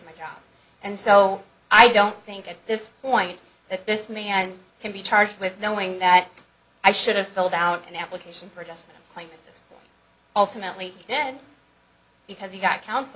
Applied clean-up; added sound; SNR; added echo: none; none; none; none.